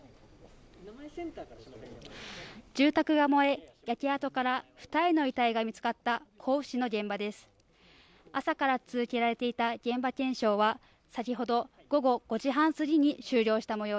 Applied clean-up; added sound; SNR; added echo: none; none; none; none.